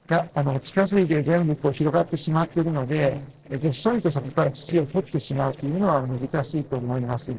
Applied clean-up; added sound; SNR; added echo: neural separator model SepFormer DNS4.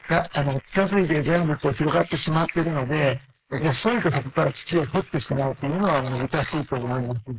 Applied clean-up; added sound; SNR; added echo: neural mask model Resemble Enhance denoiser.